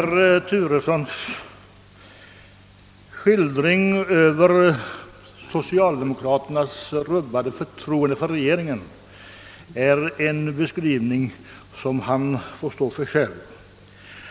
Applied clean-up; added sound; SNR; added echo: none; none; none; none.